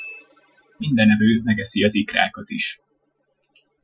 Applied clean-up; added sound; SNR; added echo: classical method Wiener filter.